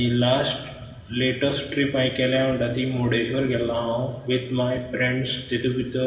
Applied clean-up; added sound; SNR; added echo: none; Bird vocalization, bird call, bird song; 9 dB; reverberation time 1.2 s.